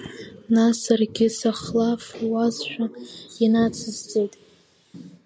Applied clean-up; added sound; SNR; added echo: none; none; none; none.